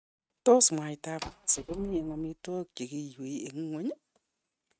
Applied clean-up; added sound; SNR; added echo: neural mask model RNNoise.